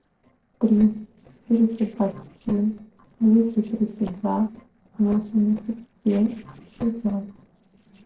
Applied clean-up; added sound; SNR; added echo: neural separator model SepFormer DNS4.